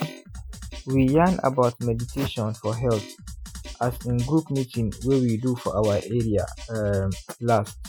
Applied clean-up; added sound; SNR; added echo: classical method Wiener filter.